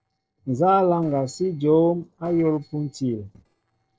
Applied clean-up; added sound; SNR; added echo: neural separator model SepFormer DNS4.